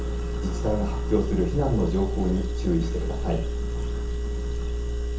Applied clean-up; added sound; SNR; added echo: none; Engine; -1 dB; reverberation time 0.7 s.